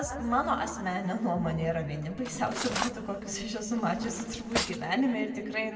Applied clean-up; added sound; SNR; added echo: none; Cutlery, silverware; 8 dB; reverberation time 2.1 s.